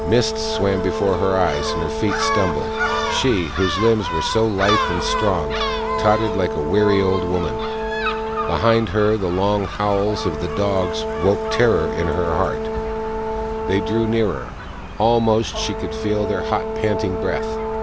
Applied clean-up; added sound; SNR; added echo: none; Gull, seagull + Brass instrument; 3 dB; none.